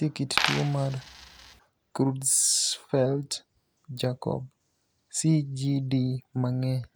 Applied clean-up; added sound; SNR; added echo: none; Coin (dropping); 3 dB; none.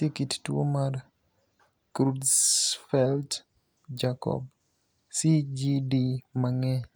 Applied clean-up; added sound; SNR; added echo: none; none; none; none.